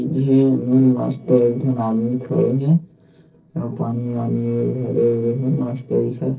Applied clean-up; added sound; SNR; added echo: neural separator model SepFormer DNS4.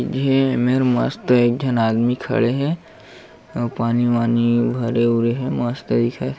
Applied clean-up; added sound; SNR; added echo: none; none; none; none.